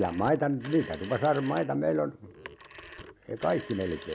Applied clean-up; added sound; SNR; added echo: none; Telephone; 16 dB; none.